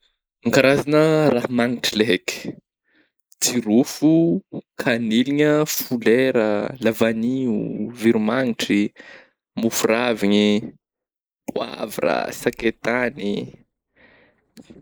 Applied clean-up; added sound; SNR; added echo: neural mask model Resemble Enhance denoiser.